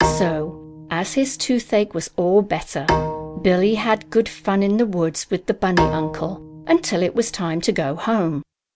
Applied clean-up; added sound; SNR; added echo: none; Bowed string instrument; 7 dB; none.